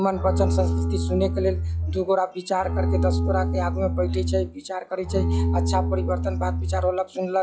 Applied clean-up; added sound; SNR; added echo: classical method log-MMSE.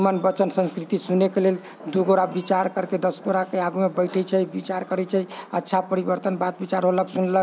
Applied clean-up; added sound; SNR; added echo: none; none; none; none.